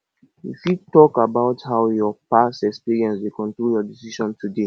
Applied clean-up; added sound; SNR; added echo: none; none; none; none.